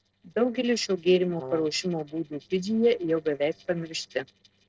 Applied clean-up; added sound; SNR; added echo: neural separator model SepFormer DNS4.